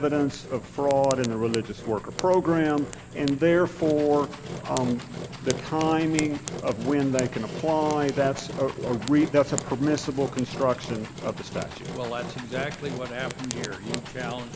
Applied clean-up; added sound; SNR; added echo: none; Engine + Fire; 10 dB; none.